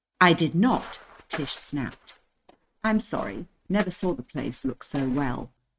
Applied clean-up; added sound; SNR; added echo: neural mask model RNNoise.